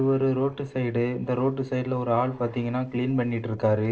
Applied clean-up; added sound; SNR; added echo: neural separator model SepFormer DNS4.